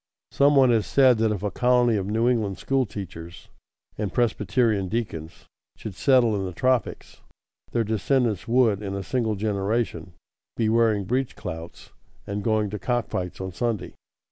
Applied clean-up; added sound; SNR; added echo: none; none; none; none.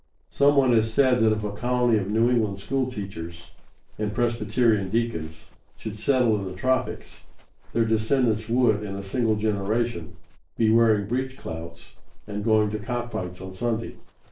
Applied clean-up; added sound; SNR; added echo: neural separator model SepFormer DNS4.